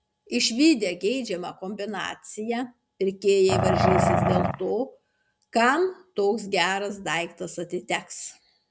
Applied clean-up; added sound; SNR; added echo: none; Growling; -4 dB; none.